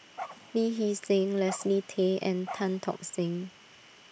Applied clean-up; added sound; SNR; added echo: none; Dog; 14 dB; none.